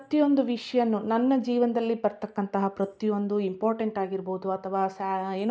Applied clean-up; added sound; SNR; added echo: none; none; none; none.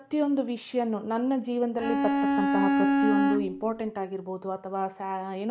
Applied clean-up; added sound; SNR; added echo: none; Bowed string instrument; -5 dB; none.